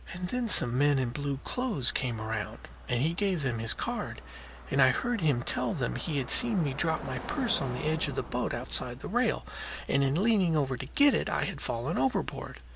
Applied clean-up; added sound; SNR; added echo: none; Car passing by; 18 dB; none.